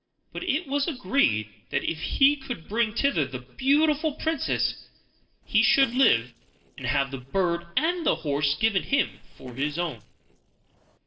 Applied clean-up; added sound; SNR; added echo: neural separator model SepFormer DNS4.